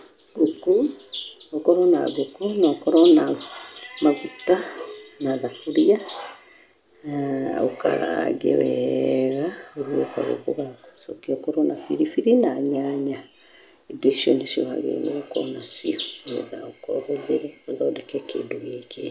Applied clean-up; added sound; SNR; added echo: none; none; none; none.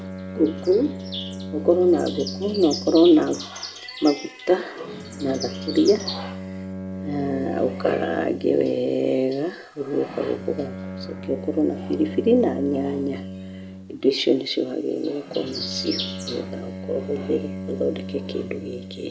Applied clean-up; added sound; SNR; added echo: none; Bowed string instrument; 11 dB; none.